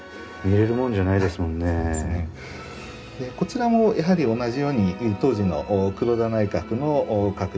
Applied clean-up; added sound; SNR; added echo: none; Bowed string instrument; 19 dB; reverberation time 0.3 s.